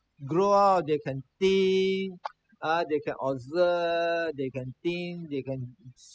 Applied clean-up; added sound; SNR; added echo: classical method spectral subtraction.